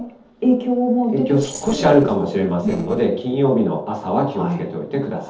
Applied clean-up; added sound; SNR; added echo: neural separator model SepFormer DNS4.